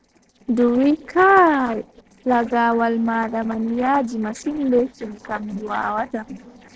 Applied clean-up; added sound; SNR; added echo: neural separator model SepFormer DNS4.